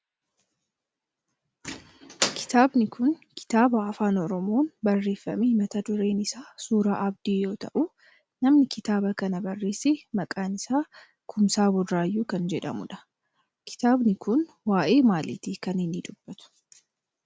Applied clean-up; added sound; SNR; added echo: none; none; none; none.